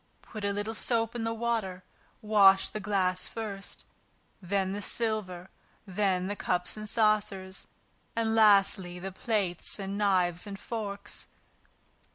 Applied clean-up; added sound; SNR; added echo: none; none; none; none.